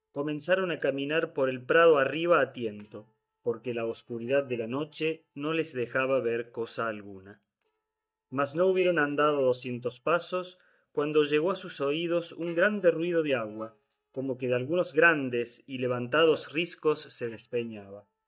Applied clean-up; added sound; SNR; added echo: neural mask model DeepFilterNet 3.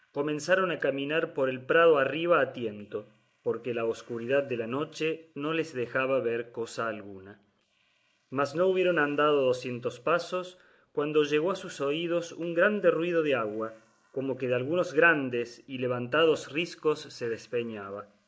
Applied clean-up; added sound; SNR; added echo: neural mask model Resemble Enhance denoiser.